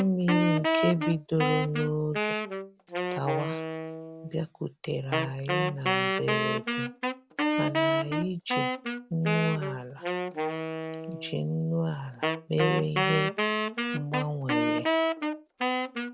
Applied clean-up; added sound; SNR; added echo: none; Wind instrument, woodwind instrument; -1 dB; none.